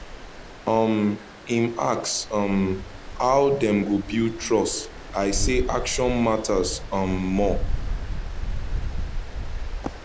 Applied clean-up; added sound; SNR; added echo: none; Stream; 5 dB; none.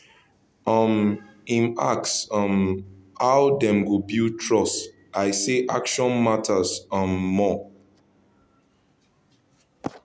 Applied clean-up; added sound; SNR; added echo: none; none; none; none.